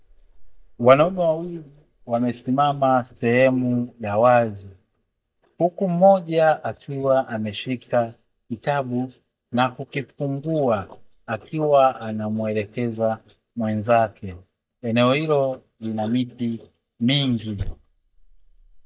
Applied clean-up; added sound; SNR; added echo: neural mask model DeepFilterNet 3.